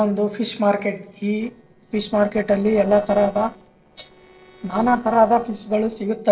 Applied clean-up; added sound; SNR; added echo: neural separator model SepFormer DNS4.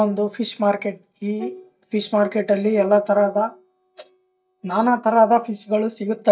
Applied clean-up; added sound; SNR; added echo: neural mask model DeepFilterNet 3.